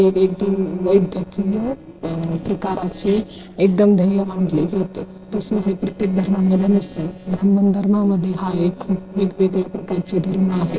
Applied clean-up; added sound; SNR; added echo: neural separator model SepFormer DNS4.